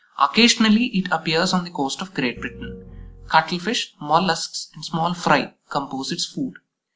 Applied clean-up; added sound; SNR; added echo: none; Piano; 15 dB; none.